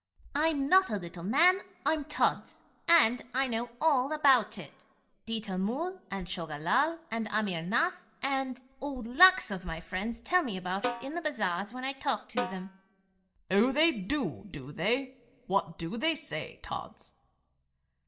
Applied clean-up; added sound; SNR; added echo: none; Snare drum; 9 dB; reverberation time 0.5 s.